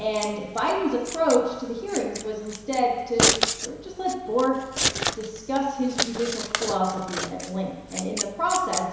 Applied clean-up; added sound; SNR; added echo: none; Scissors; 3 dB; reverberation time 1.0 s.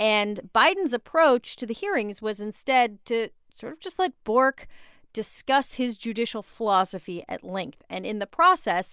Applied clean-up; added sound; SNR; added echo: none; none; none; none.